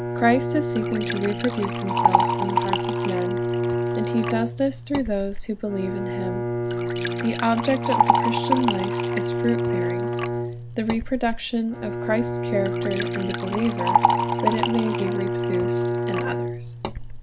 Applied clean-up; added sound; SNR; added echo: none; Liquid + Bowed string instrument; -3 dB; none.